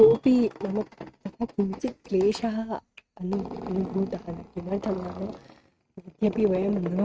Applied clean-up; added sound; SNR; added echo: neural mask model RNNoise.